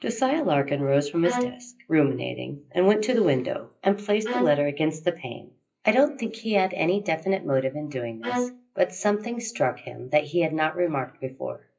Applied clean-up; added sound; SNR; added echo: classical method WPE with log-MMSE.